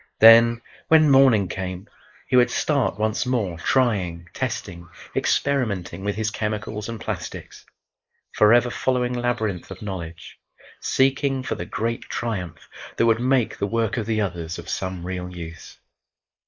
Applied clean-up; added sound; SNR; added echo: neural mask model Resemble Enhance denoiser.